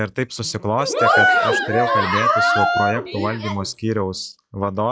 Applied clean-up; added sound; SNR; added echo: classical method log-MMSE.